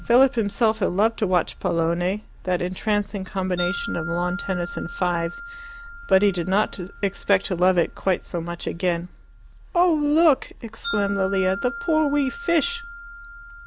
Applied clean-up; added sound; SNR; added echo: none; Wind chime; 14 dB; none.